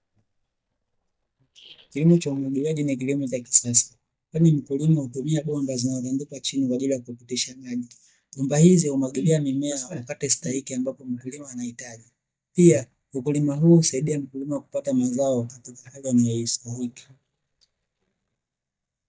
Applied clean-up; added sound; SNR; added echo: neural mask model DeepFilterNet 3.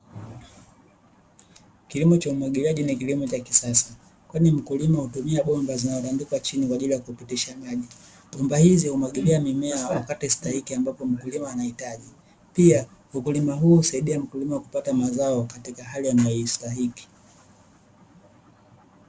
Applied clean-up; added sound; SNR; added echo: none; none; none; none.